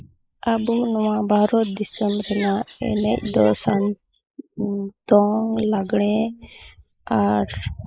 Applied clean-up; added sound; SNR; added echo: neural mask model Resemble Enhance denoiser.